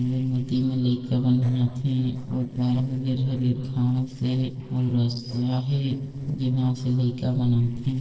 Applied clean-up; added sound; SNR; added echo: neural separator model SepFormer DNS4.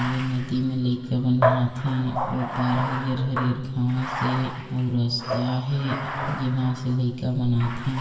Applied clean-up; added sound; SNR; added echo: none; Bathtub (filling or washing); 6 dB; reverberation time 2.9 s.